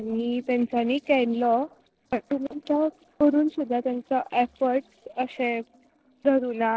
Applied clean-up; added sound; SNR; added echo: neural separator model SepFormer DNS4.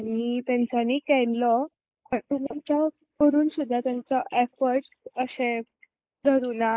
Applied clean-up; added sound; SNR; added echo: neural mask model Resemble Enhance denoiser.